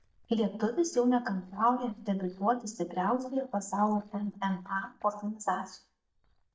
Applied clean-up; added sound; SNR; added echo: neural mask model DeepFilterNet 3.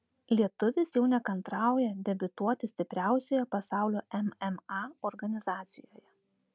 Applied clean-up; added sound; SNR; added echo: none; none; none; none.